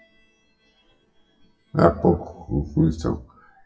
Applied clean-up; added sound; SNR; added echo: classical method WPE with log-MMSE.